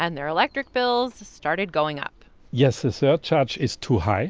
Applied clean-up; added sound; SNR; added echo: none; none; none; none.